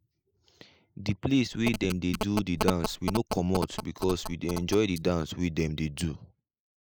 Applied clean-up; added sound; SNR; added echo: neural mask model Resemble Enhance denoiser.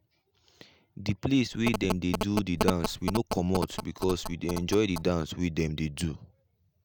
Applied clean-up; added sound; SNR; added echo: none; Telephone; 4 dB; none.